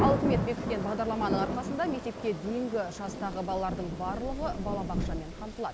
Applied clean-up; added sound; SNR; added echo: none; Thunder / Rain; 1 dB; none.